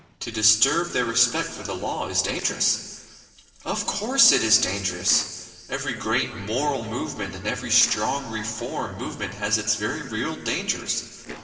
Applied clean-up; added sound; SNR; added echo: neural separator model SepFormer DNS4.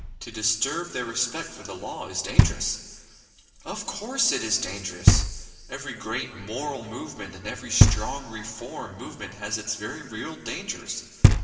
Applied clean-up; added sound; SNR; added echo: none; Knock; -4 dB; reverberation time 2.0 s.